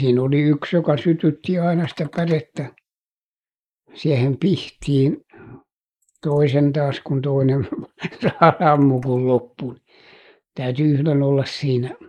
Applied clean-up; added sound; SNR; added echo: neural mask model Resemble Enhance denoiser.